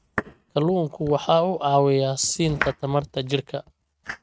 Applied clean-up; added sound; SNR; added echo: neural mask model RNNoise.